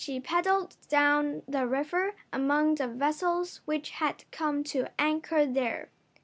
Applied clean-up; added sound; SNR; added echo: none; none; none; none.